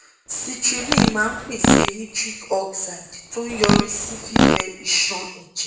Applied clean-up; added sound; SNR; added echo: none; Fart; -4 dB; reverberation time 0.8 s.